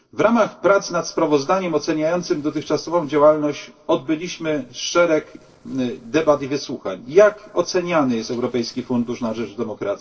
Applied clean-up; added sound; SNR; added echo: neural separator model SepFormer DNS4.